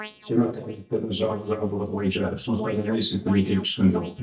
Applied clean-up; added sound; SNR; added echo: neural mask model DeepFilterNet 3.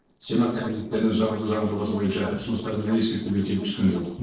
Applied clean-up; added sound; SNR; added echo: neural separator model SepFormer DNS4.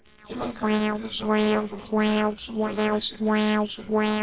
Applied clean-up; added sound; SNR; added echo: neural separator model SepFormer WHAMR!.